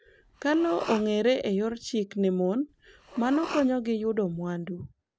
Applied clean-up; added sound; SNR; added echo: none; Respiratory sounds; 15 dB; none.